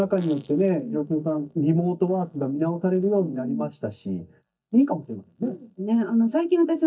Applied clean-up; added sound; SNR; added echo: neural mask model DeepFilterNet 3.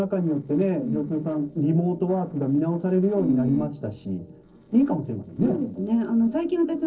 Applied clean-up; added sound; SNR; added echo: neural separator model SepFormer DNS4.